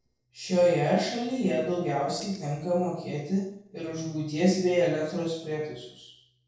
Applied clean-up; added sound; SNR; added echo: neural separator model SepFormer DNS4.